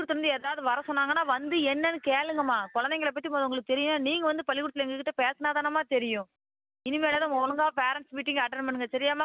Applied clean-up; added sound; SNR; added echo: none; none; none; none.